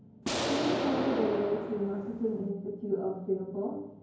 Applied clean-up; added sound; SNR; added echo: none; Explosion; 0 dB; reverberation time 0.9 s.